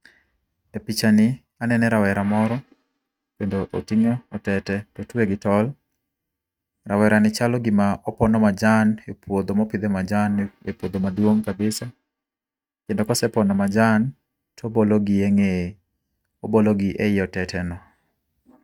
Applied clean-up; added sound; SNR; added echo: neural mask model RNNoise.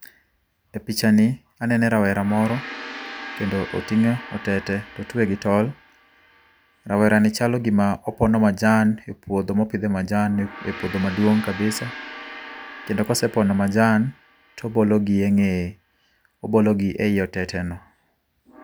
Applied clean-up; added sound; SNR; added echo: none; Gong; 18 dB; none.